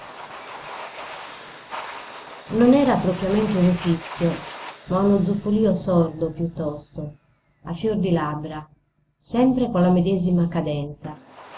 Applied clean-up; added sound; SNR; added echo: none; Domestic sounds, home sounds; 17 dB; none.